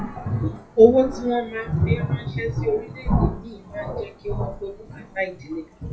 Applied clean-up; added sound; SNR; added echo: classical method WPE with log-MMSE.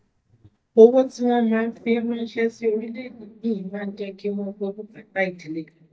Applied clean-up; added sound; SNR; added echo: neural mask model DeepFilterNet 3.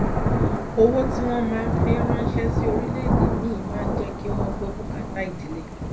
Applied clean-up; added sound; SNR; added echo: none; Thunder / Rain; -3 dB; reverberation time 0.3 s.